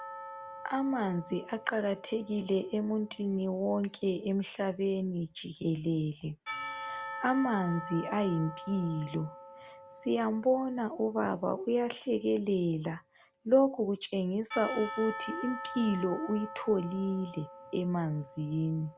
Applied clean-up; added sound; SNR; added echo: none; Church bell / Percussion; 13 dB; none.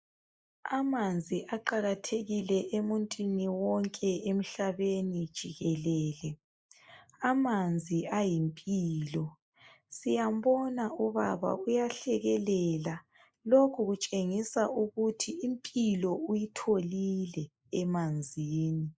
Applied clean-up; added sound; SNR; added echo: neural mask model Resemble Enhance denoiser.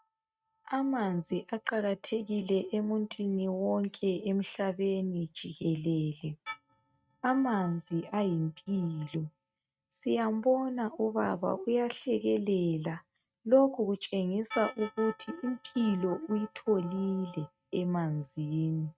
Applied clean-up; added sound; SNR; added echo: neural mask model RNNoise.